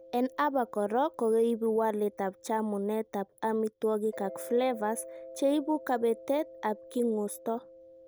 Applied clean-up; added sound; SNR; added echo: none; Mallet percussion; 18 dB; none.